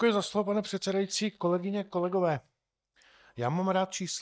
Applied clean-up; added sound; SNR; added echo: neural mask model DeepFilterNet 3.